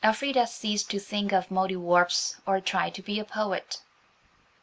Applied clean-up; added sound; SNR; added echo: none; none; none; none.